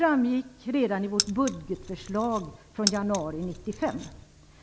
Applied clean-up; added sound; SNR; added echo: none; Keys jangling; 7 dB; none.